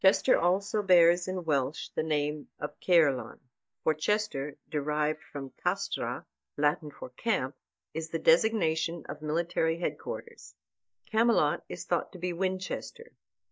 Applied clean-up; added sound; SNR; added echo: neural mask model DeepFilterNet 3.